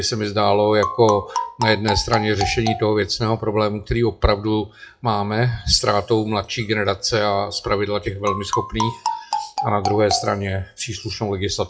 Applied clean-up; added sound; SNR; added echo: classical method WPE with log-MMSE.